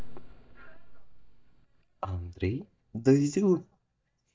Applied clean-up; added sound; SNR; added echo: neural mask model DeepFilterNet 3.